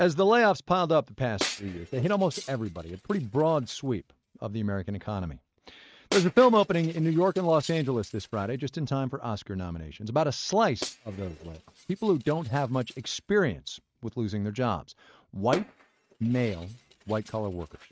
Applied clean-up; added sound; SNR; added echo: neural mask model RNNoise.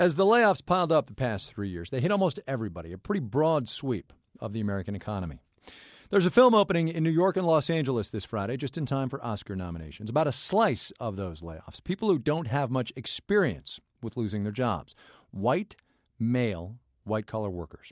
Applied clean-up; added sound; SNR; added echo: none; none; none; none.